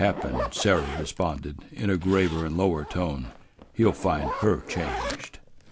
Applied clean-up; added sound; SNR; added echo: none; Zipper (clothing); 10 dB; none.